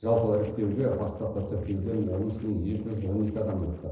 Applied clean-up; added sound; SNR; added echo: neural separator model SepFormer DNS4.